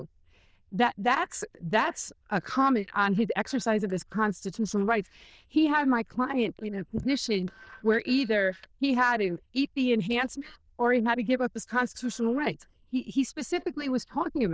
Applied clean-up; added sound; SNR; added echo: neural diffusion model UNIVERSE++.